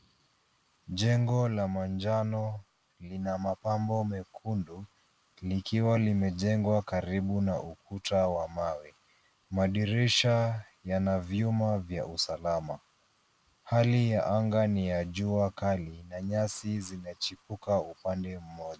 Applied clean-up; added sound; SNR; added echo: none; none; none; none.